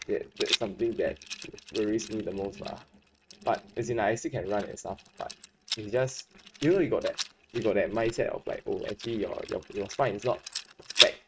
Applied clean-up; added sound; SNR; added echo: neural mask model RNNoise.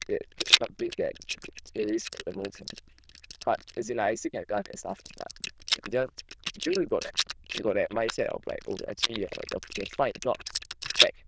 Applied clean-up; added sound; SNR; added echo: neural diffusion model UNIVERSE++.